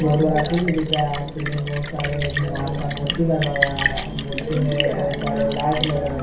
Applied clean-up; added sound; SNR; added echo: none; Splash, splatter; 6 dB; reverberation time 0.6 s.